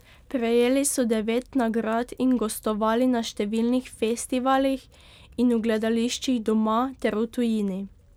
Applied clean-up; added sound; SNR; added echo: none; none; none; none.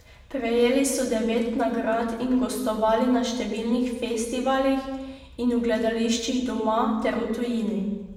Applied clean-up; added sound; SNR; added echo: none; none; none; reverberation time 1.1 s.